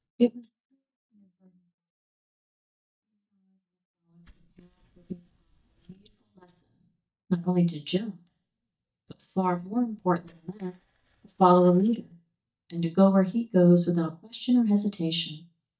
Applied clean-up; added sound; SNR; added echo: neural mask model DeepFilterNet 3.